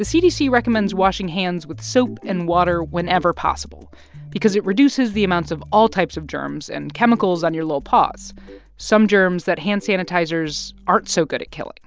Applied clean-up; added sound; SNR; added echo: none; none; none; none.